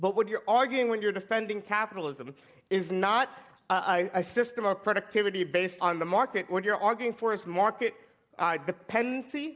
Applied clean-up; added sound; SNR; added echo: none; none; none; none.